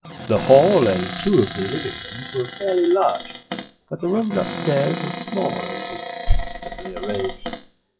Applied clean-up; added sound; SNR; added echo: classical method WPE with log-MMSE.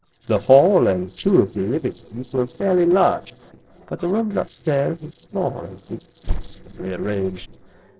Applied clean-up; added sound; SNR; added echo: neural separator model SepFormer DNS4.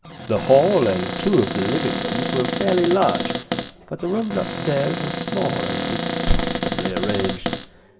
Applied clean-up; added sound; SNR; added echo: none; Cupboard open or close; 4 dB; reverberation time 2.3 s.